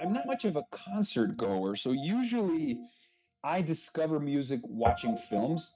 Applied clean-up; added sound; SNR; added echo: neural mask model RNNoise.